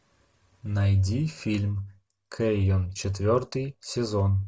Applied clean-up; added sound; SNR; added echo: none; none; none; none.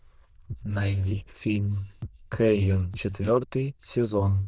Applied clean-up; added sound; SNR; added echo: neural diffusion model UNIVERSE++.